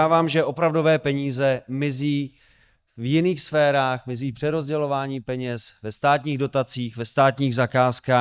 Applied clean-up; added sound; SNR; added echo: neural mask model DeepFilterNet 3.